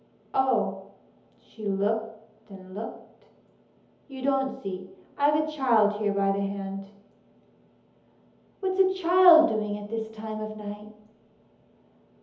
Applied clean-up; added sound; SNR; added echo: none; none; none; reverberation time 0.8 s.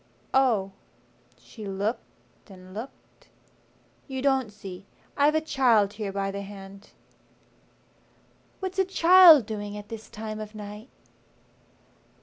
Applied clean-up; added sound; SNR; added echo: none; none; none; none.